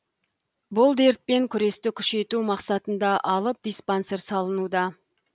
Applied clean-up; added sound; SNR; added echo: none; none; none; none.